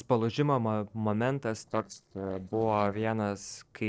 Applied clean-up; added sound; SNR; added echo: neural separator model SepFormer DNS4.